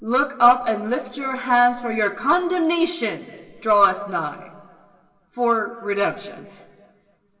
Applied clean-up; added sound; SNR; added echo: none; none; none; reverberation time 1.8 s.